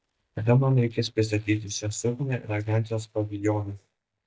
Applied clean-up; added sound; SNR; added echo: neural mask model DeepFilterNet 3.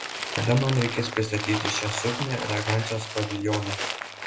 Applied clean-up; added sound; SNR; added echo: none; Crumpling, crinkling; 5 dB; reverberation time 0.4 s.